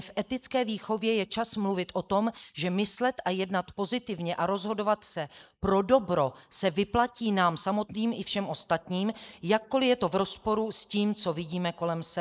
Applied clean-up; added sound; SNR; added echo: neural mask model Resemble Enhance denoiser.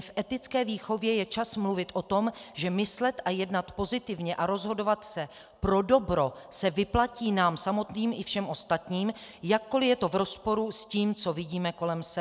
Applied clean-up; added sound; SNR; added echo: none; none; none; none.